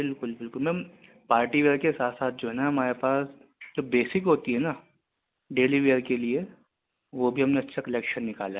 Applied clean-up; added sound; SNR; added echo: none; none; none; none.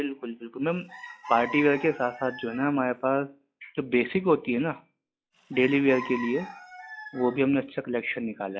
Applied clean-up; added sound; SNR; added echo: classical method log-MMSE.